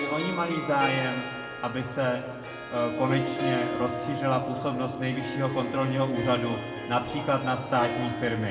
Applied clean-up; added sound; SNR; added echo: none; Harp; 6 dB; reverberation time 1.8 s.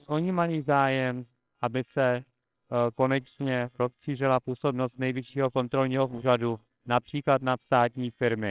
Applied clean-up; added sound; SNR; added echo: neural separator model SepFormer WHAMR!.